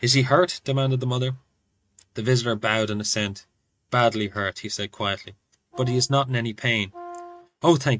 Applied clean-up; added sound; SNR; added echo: neural mask model RNNoise.